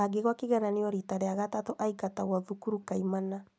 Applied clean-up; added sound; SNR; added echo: none; none; none; none.